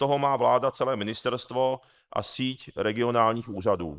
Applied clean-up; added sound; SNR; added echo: neural mask model Resemble Enhance denoiser.